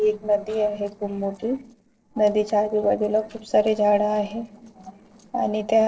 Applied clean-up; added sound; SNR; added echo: neural separator model SepFormer DNS4.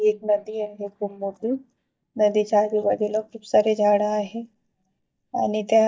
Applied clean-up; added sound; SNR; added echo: neural mask model DeepFilterNet 3.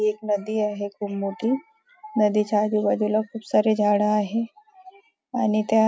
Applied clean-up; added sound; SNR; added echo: none; none; none; none.